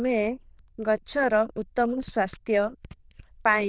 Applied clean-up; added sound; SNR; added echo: neural diffusion model UNIVERSE++.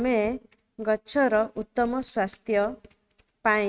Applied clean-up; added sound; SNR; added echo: neural mask model RNNoise.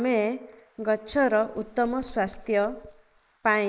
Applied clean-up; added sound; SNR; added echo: neural mask model Resemble Enhance denoiser.